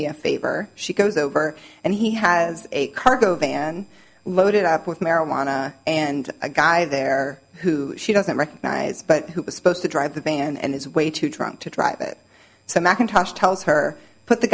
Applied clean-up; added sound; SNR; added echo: none; none; none; none.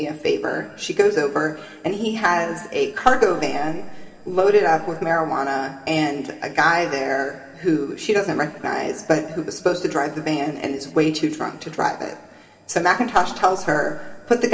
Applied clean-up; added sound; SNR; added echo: none; none; none; reverberation time 2.8 s.